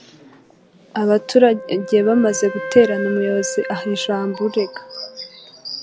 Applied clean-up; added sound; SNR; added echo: none; Wind instrument, woodwind instrument; 12 dB; none.